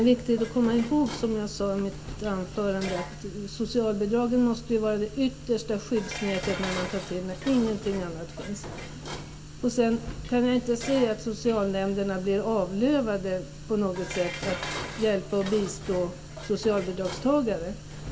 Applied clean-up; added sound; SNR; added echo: none; Dishes, pots, and pans; 14 dB; reverberation time 1.5 s.